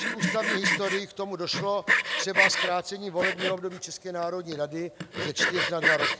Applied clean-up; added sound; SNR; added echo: none; Sawing; -2 dB; none.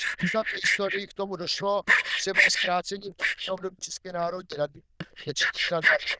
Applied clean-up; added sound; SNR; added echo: neural diffusion model UNIVERSE++.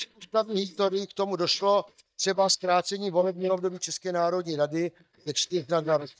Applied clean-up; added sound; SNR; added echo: neural mask model DeepFilterNet 3.